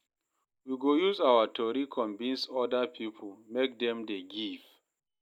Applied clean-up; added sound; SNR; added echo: none; none; none; none.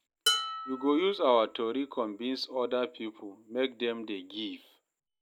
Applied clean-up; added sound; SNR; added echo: none; Dishes, pots, and pans; 6 dB; none.